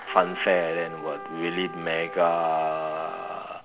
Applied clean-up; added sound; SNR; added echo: none; Trumpet; 12 dB; none.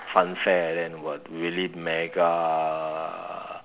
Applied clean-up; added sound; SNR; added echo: none; none; none; none.